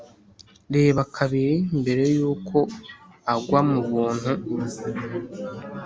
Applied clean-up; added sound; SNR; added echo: none; none; none; none.